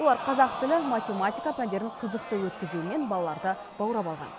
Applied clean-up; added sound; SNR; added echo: none; Crowd; 9 dB; none.